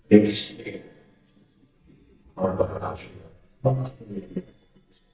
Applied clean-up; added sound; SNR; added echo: neural mask model DeepFilterNet 3.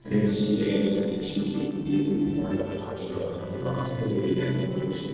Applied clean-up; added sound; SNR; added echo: neural separator model SepFormer DNS4.